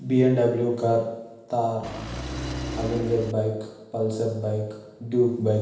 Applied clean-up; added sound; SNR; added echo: none; Engine; 7 dB; reverberation time 0.9 s.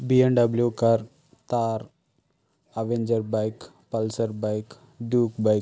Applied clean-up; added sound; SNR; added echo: none; none; none; none.